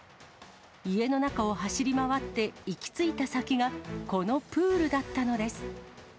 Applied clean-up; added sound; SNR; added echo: none; none; none; none.